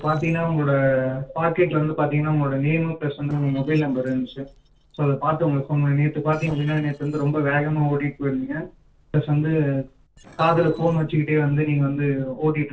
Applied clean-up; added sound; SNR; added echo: neural separator model SepFormer DNS4.